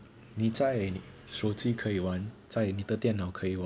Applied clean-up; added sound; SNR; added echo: none; none; none; none.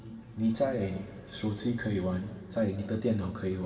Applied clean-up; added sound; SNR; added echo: none; none; none; reverberation time 1.9 s.